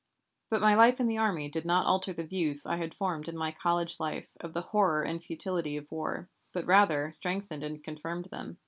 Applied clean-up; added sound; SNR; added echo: none; none; none; none.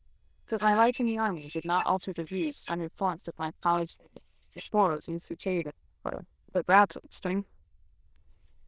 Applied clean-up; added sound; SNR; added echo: neural diffusion model UNIVERSE++.